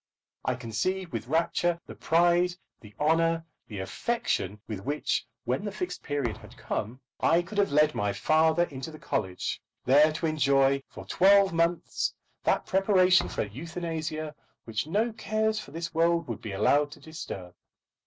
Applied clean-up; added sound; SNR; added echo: none; Thump, thud; 15 dB; none.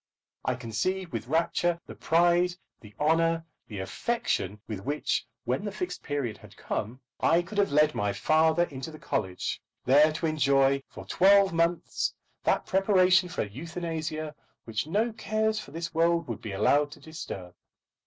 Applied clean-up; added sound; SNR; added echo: none; none; none; none.